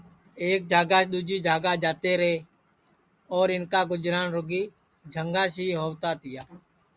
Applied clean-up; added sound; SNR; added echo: none; none; none; none.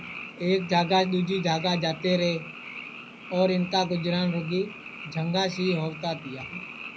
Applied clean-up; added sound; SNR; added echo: none; Frog; 13 dB; reverberation time 0.4 s.